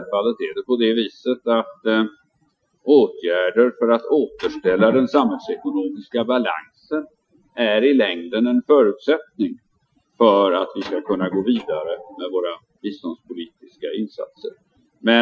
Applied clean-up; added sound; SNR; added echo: classical method Wiener filter.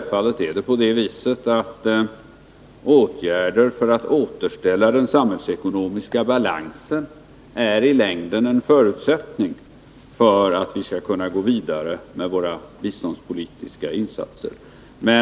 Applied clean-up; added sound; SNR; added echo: none; none; none; none.